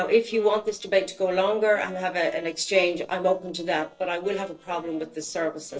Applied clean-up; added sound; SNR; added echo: neural separator model SepFormer DNS4.